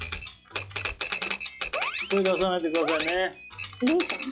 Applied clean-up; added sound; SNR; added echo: classical method log-MMSE.